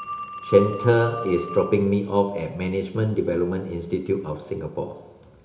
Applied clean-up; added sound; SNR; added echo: none; Telephone; 15 dB; reverberation time 0.8 s.